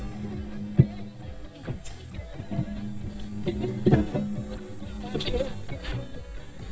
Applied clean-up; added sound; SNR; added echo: neural mask model DeepFilterNet 3.